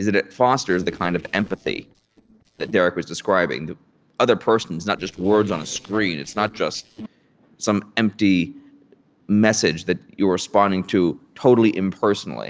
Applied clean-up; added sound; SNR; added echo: neural separator model SepFormer DNS4.